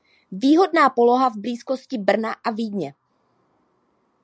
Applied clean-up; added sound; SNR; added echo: none; none; none; none.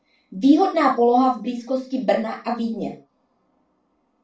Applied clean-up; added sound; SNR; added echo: none; none; none; reverberation time 0.3 s.